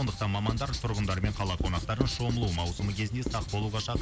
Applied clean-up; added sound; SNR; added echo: none; Writing; 5 dB; none.